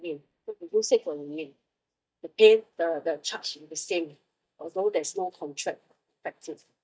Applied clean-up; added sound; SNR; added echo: neural mask model DeepFilterNet 3.